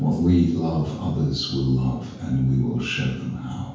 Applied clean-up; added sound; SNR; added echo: none; none; none; reverberation time 0.6 s.